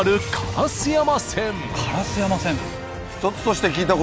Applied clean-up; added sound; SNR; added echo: none; none; none; none.